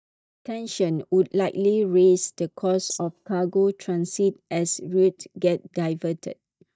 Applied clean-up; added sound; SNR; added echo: neural mask model DeepFilterNet 3.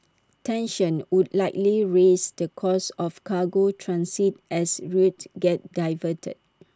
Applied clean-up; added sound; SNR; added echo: none; none; none; none.